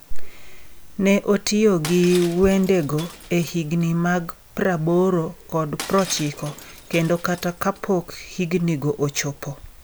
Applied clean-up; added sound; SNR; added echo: none; Shatter; 17 dB; none.